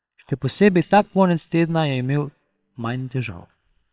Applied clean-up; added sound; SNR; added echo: neural separator model SepFormer WHAM!.